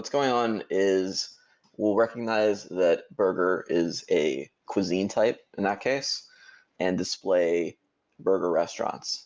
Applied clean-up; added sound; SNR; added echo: none; none; none; none.